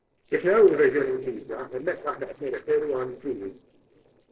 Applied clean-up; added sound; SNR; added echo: neural separator model SepFormer DNS4.